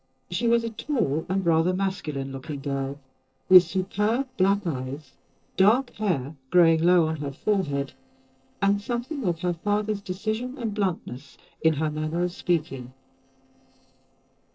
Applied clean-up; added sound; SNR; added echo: neural separator model SepFormer DNS4.